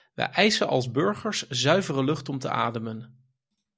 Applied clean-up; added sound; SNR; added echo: none; none; none; none.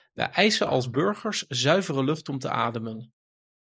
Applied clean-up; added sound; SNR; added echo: neural mask model Resemble Enhance denoiser.